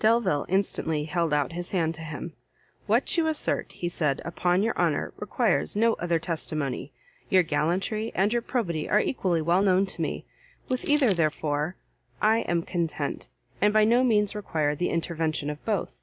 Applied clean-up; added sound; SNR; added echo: none; Crumpling, crinkling; 18 dB; none.